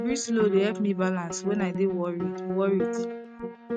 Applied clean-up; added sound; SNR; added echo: neural mask model RNNoise.